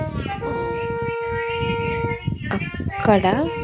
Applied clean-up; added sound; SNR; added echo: none; Brass instrument; 4 dB; none.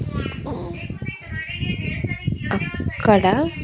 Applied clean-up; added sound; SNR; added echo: none; none; none; none.